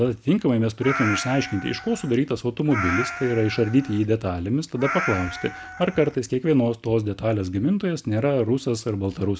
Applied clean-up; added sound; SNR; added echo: none; Meow; 9 dB; none.